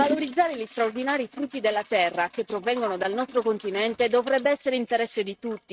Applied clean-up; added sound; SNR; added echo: neural mask model RNNoise.